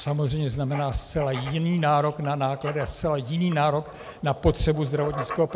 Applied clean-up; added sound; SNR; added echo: none; Writing; 15 dB; none.